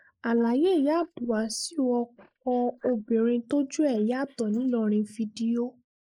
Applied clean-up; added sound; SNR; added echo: neural mask model Resemble Enhance denoiser.